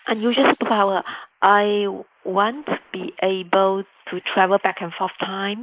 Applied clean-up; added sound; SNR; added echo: neural mask model Resemble Enhance denoiser.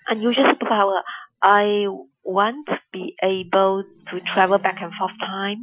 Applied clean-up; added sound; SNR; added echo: classical method Wiener filter.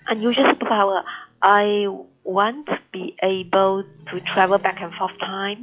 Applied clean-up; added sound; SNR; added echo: classical method log-MMSE.